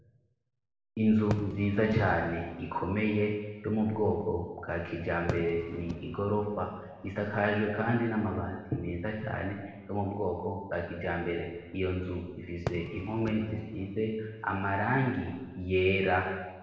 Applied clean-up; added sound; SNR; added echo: none; Fireworks; 14 dB; reverberation time 1.2 s.